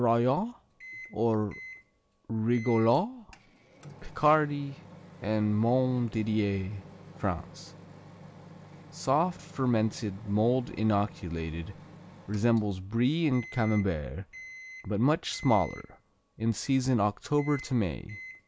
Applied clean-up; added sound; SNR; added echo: none; Microwave oven; 19 dB; none.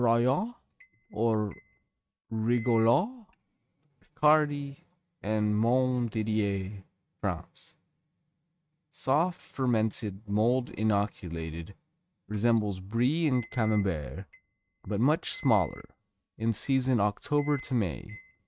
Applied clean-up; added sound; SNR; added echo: neural mask model RNNoise.